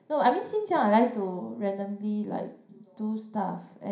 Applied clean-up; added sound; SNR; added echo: none; none; none; reverberation time 0.5 s.